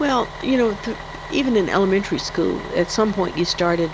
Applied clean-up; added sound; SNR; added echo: none; Bus; 13 dB; none.